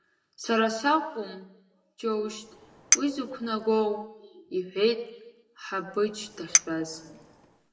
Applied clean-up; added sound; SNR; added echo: none; Chink, clink; 1 dB; reverberation time 0.8 s.